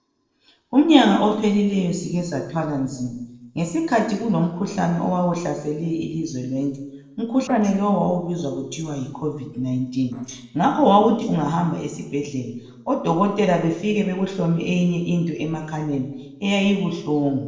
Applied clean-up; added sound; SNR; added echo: neural separator model SepFormer DNS4.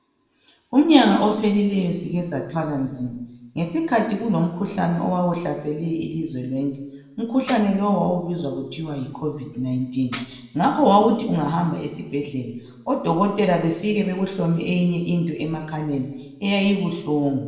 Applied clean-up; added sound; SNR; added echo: none; Tambourine; 2 dB; reverberation time 0.9 s.